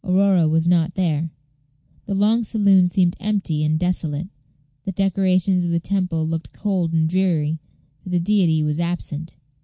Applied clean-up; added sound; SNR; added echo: none; none; none; none.